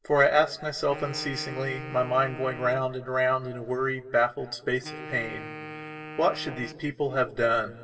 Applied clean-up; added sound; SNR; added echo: none; Wind instrument, woodwind instrument; 15 dB; reverberation time 3.0 s.